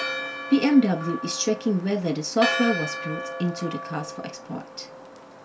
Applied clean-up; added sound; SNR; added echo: none; Church bell; 7 dB; reverberation time 0.2 s.